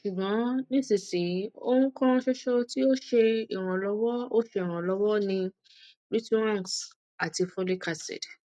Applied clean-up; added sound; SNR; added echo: none; none; none; none.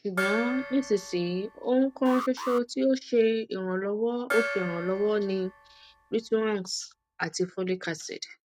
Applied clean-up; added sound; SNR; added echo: none; Alarm + Gong; 9 dB; none.